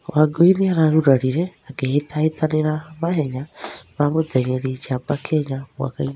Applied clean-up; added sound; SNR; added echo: none; none; none; none.